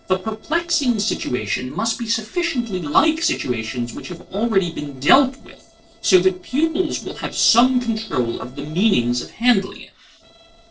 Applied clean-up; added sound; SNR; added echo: neural separator model SepFormer DNS4.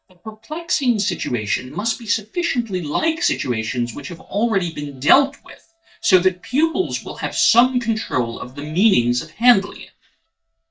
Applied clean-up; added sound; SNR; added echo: neural mask model DeepFilterNet 3.